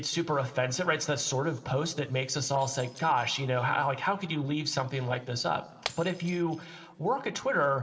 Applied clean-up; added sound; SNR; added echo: neural separator model SepFormer DNS4.